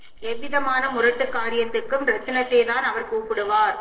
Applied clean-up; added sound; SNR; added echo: neural separator model SepFormer DNS4.